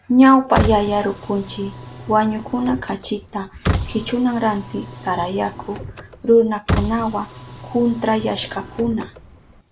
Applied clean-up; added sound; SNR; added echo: none; Car; 8 dB; none.